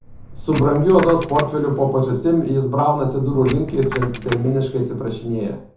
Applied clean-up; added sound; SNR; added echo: none; Coin (dropping); 13 dB; reverberation time 0.5 s.